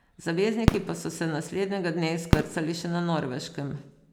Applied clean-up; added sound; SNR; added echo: none; Fireworks; 1 dB; none.